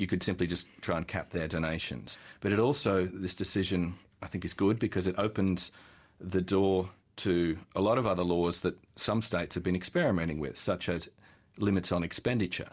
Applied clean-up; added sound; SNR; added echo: none; none; none; none.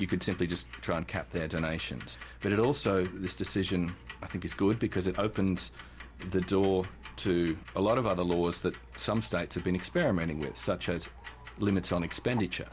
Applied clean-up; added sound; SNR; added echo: none; Tick-tock; 14 dB; none.